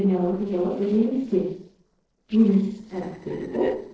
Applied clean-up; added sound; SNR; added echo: neural separator model SepFormer DNS4.